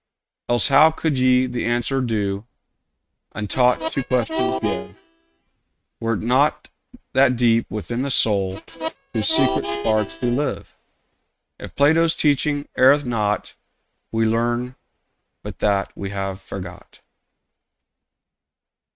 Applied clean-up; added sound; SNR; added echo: neural mask model RNNoise.